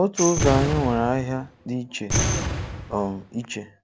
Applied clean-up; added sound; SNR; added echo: none; Boom + Tambourine; 2 dB; none.